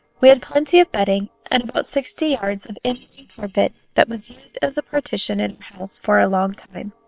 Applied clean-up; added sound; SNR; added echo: neural separator model SepFormer WHAM!.